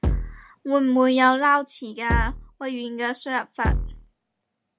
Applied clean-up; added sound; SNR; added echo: none; Bass drum; 2 dB; none.